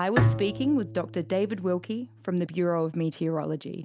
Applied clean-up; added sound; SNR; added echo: none; Bowed string instrument; 4 dB; none.